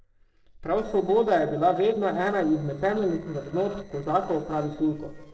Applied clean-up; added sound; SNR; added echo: neural separator model SepFormer DNS4.